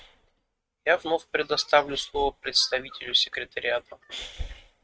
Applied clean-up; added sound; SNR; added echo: neural mask model RNNoise.